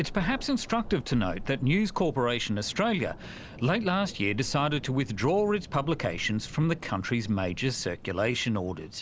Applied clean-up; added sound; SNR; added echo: none; Thunder; 14 dB; none.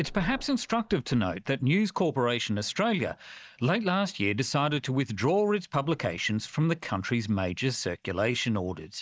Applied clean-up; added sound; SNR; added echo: neural mask model DeepFilterNet 3.